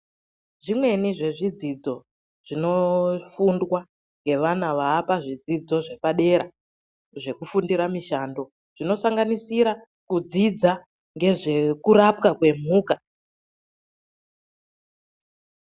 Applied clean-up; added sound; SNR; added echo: none; none; none; none.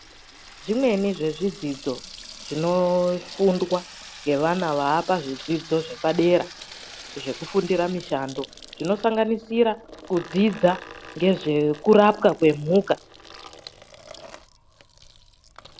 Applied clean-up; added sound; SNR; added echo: none; Sink (filling or washing) / Water tap, faucet; 18 dB; none.